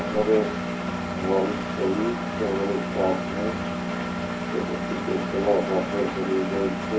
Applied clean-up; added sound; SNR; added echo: none; Engine; 1 dB; reverberation time 0.3 s.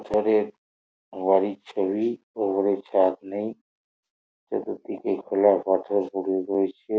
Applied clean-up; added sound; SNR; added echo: none; none; none; none.